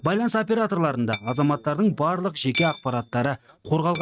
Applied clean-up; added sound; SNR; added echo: neural mask model RNNoise.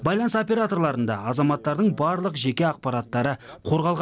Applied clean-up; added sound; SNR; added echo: none; none; none; none.